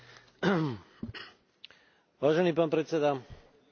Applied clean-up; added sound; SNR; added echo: none; none; none; none.